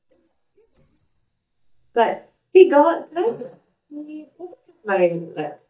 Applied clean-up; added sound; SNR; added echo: neural mask model DeepFilterNet 3.